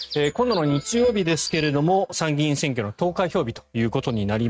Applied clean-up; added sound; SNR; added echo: neural mask model RNNoise.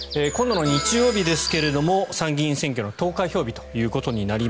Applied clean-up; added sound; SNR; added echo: none; Chirp, tweet + Musical instrument; 15 dB; none.